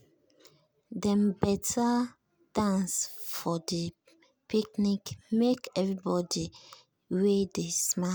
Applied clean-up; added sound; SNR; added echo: none; none; none; none.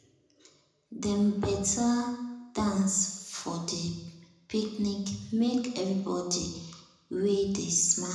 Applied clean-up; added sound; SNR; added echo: none; none; none; reverberation time 0.9 s.